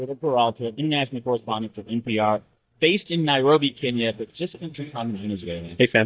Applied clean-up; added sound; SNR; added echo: neural mask model DeepFilterNet 3.